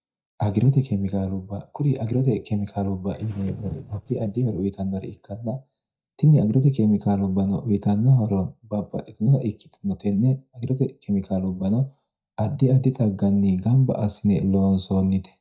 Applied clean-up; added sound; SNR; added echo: neural mask model DeepFilterNet 3.